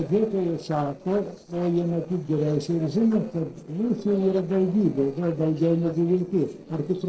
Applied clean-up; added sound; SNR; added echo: neural separator model SepFormer DNS4.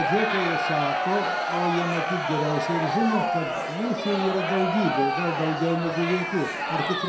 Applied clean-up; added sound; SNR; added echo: none; Crowd; 0 dB; reverberation time 0.5 s.